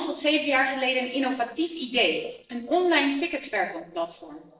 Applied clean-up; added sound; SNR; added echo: neural separator model SepFormer DNS4.